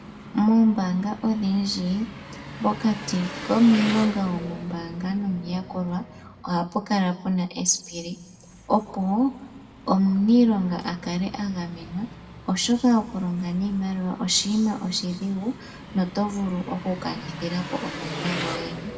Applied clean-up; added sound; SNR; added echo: none; Engine; 14 dB; reverberation time 1.4 s.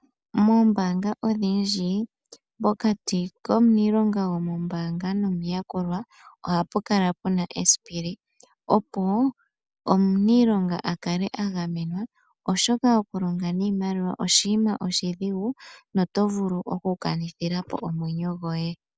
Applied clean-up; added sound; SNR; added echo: none; none; none; none.